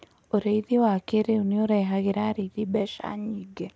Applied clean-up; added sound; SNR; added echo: none; none; none; none.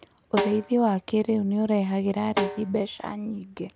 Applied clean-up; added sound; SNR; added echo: none; Snare drum; 7 dB; none.